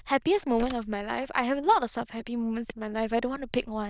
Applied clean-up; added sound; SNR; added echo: neural diffusion model UNIVERSE++.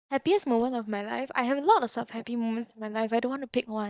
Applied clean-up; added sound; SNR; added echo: neural mask model DeepFilterNet 3.